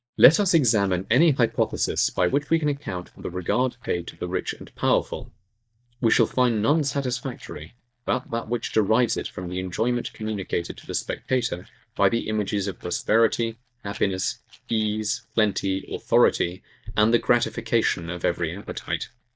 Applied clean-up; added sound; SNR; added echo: neural mask model DeepFilterNet 3.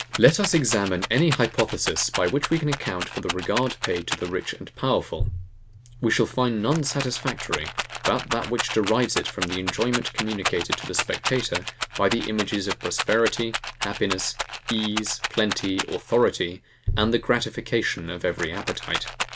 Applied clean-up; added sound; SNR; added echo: none; Rattle; 6 dB; none.